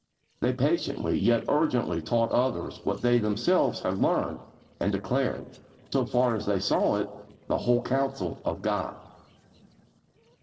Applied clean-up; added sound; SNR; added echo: neural separator model SepFormer DNS4.